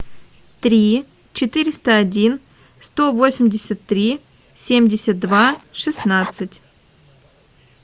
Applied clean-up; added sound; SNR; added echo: none; Writing; 14 dB; none.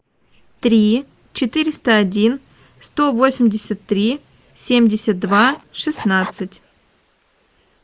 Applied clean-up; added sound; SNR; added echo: neural mask model Resemble Enhance denoiser.